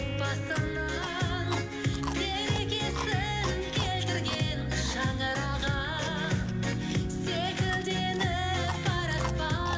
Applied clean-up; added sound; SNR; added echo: none; Chewing, mastication; 14 dB; reverberation time 0.8 s.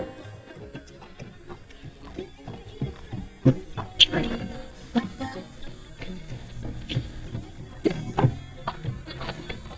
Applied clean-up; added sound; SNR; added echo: neural mask model DeepFilterNet 3.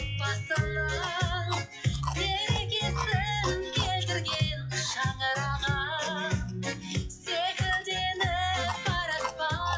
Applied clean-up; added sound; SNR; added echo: classical method WPE with log-MMSE.